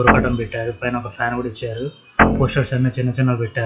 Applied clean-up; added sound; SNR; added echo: classical method WPE with log-MMSE.